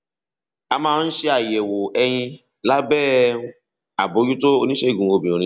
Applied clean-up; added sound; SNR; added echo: none; none; none; none.